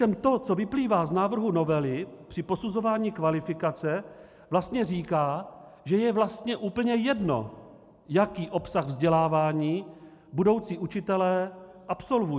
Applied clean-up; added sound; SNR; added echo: none; none; none; none.